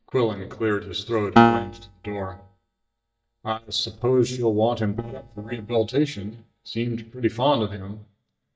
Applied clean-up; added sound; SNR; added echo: neural mask model DeepFilterNet 3.